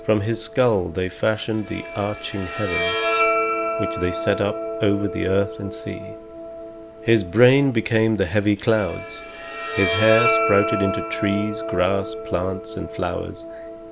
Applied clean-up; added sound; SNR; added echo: none; Bowed string instrument; 4 dB; none.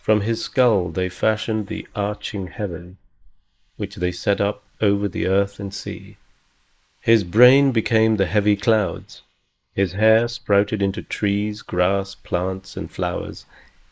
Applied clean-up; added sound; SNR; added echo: neural mask model Resemble Enhance denoiser.